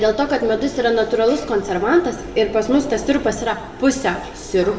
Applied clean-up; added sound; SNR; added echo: none; none; none; reverberation time 0.9 s.